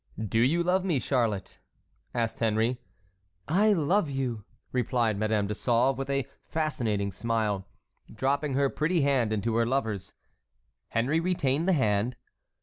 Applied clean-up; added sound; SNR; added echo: none; none; none; none.